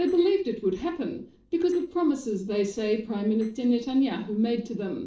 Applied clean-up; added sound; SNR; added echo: neural separator model SepFormer DNS4.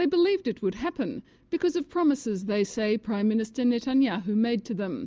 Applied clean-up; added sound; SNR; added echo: none; none; none; none.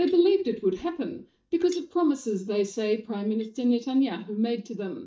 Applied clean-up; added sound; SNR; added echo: neural mask model DeepFilterNet 3.